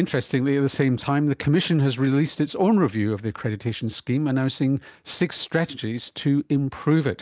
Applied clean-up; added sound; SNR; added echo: none; none; none; none.